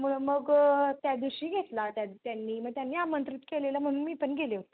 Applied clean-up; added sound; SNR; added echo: none; none; none; none.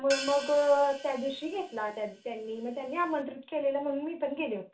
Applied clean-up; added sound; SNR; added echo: none; Crash cymbal / Hi-hat; 13 dB; reverberation time 0.3 s.